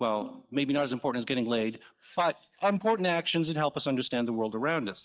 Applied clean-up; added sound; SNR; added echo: neural mask model DeepFilterNet 3.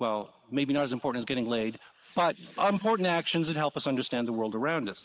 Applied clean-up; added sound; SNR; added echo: neural mask model Resemble Enhance denoiser.